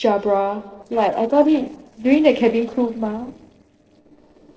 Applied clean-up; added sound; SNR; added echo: neural separator model SepFormer DNS4.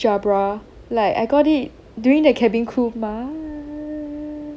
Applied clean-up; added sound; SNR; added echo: none; none; none; none.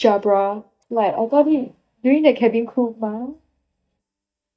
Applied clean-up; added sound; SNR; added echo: neural mask model DeepFilterNet 3.